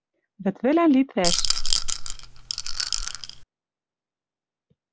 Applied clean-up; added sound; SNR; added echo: none; Rattle / Rattle (instrument); -4 dB; none.